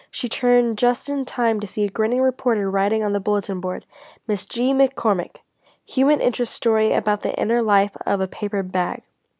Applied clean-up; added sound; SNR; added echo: none; none; none; none.